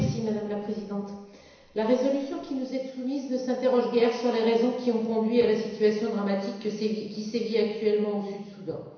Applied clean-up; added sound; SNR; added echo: none; none; none; reverberation time 1.0 s.